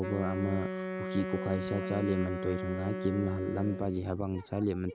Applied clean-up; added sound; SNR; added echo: none; Wind instrument, woodwind instrument; 5 dB; none.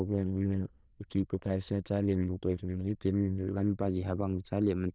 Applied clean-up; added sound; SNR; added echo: neural diffusion model UNIVERSE++.